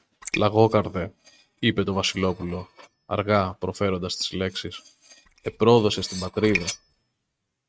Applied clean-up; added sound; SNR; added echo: neural mask model RNNoise.